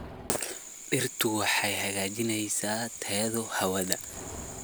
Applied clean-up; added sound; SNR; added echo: none; Livestock, farm animals, working animals; 18 dB; none.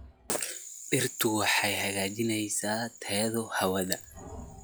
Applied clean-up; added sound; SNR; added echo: classical method log-MMSE.